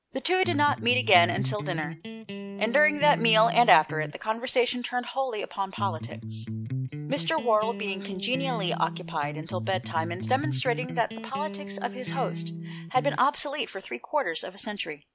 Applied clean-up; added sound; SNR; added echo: none; Electric guitar; 7 dB; none.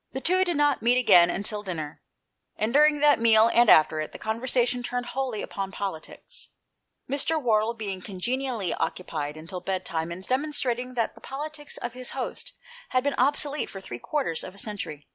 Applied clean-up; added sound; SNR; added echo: none; none; none; none.